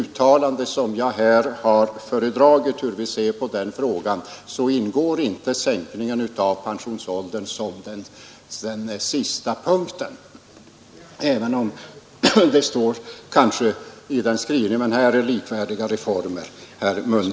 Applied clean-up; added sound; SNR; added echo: none; none; none; none.